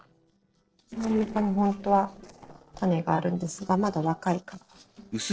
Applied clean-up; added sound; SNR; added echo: neural separator model SepFormer DNS4.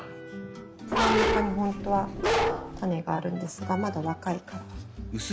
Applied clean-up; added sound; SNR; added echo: none; Bark; -3 dB; none.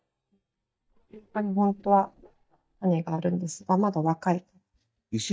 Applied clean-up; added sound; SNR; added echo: neural mask model DeepFilterNet 3.